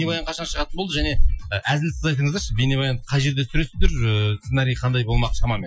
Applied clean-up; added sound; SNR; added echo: classical method Wiener filter.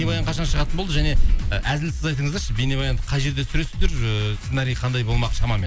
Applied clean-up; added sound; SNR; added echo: none; Thunder / Rain; -1 dB; none.